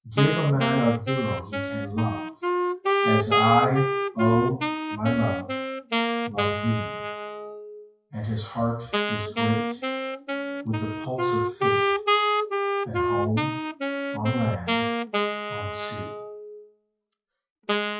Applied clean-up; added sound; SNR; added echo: classical method WPE with log-MMSE.